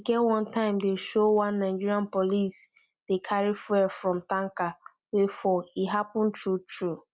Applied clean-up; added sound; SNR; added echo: none; none; none; none.